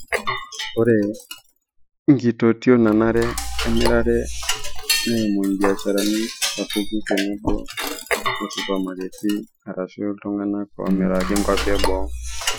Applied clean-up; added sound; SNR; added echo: classical method Wiener filter.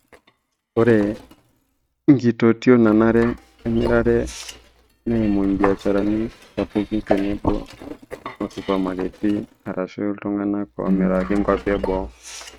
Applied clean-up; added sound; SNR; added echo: neural mask model RNNoise.